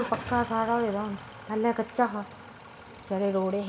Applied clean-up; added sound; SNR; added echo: none; Idling / Engine starting; 14 dB; reverberation time 2.3 s.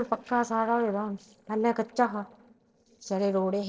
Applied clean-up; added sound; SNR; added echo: neural separator model SepFormer DNS4.